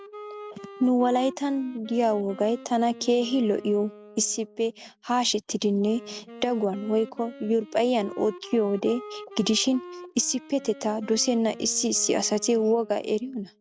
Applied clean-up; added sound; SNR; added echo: none; Wind instrument, woodwind instrument; 18 dB; none.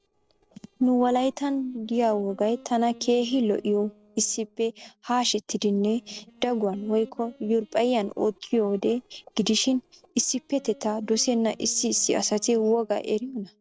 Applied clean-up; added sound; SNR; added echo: neural separator model SepFormer DNS4.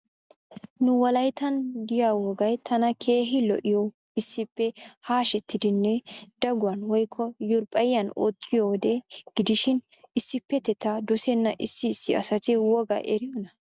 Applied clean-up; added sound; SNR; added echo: none; none; none; none.